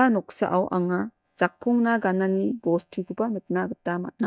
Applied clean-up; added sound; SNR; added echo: neural mask model DeepFilterNet 3.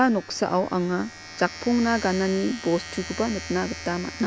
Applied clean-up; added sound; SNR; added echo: none; Domestic sounds, home sounds; 13 dB; none.